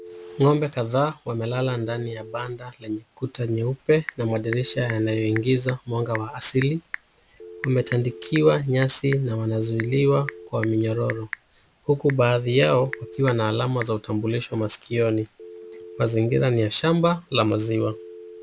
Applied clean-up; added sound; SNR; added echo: none; Telephone + Telephone / Typing; 16 dB; none.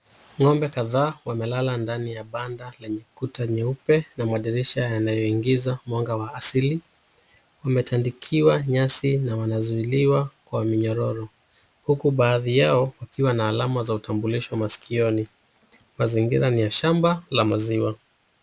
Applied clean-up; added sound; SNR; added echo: none; none; none; none.